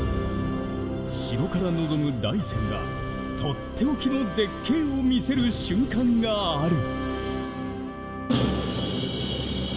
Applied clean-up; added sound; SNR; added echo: none; Trumpet; 16 dB; reverberation time 1.1 s.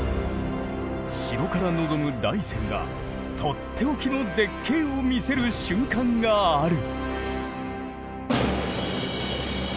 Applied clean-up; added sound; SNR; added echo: none; none; none; none.